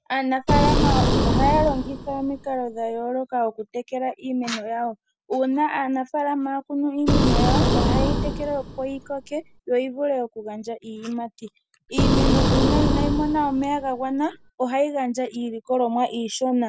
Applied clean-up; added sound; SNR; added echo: none; Boom; -3 dB; none.